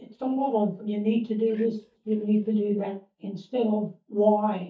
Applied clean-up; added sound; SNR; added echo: neural mask model DeepFilterNet 3.